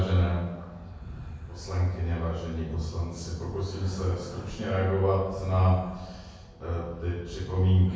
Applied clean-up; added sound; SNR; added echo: none; Breathing; 19 dB; reverberation time 1.3 s.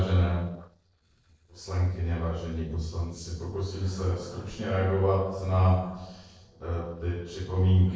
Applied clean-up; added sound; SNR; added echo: neural separator model SepFormer DNS4.